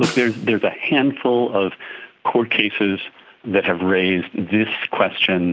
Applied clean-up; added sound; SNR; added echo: none; Snare drum; 13 dB; none.